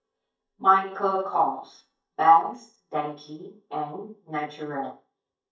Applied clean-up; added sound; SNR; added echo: neural mask model DeepFilterNet 3.